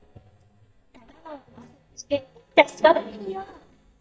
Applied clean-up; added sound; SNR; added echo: neural mask model DeepFilterNet 3.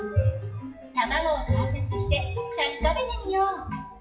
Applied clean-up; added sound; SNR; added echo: classical method WPE with log-MMSE.